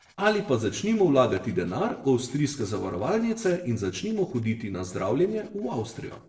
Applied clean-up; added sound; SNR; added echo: neural separator model SepFormer DNS4.